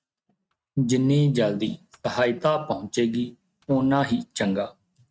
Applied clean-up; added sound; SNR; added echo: neural mask model RNNoise.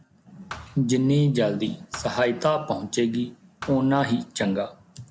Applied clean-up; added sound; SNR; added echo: none; Thump, thud; 20 dB; none.